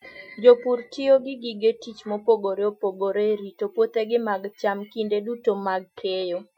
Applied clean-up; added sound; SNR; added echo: classical method Wiener filter.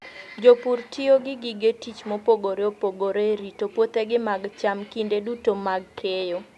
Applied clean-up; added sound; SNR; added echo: none; none; none; none.